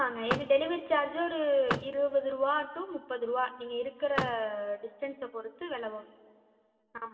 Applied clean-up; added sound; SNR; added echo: none; Vehicle; 7 dB; reverberation time 1.7 s.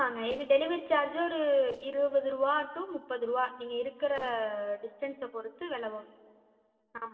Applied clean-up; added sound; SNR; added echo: neural separator model SepFormer DNS4.